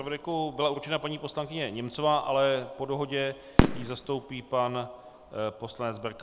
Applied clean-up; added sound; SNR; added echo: none; Fireworks; 3 dB; none.